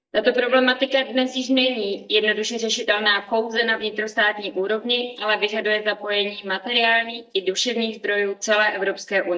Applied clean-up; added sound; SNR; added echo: neural mask model DeepFilterNet 3.